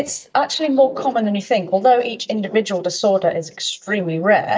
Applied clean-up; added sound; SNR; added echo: neural mask model DeepFilterNet 3.